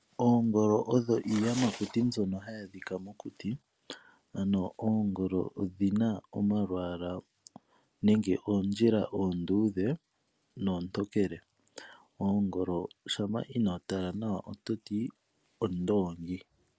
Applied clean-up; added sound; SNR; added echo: none; none; none; none.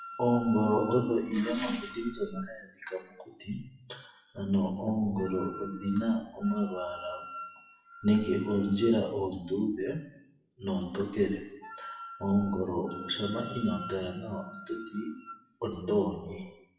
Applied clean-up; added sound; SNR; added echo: classical method WPE with log-MMSE.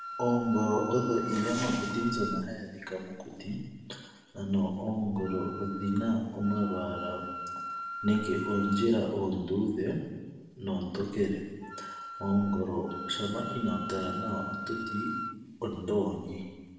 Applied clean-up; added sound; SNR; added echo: none; Wind instrument, woodwind instrument; 10 dB; reverberation time 1.1 s.